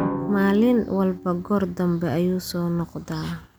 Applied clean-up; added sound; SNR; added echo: none; Drum; 11 dB; none.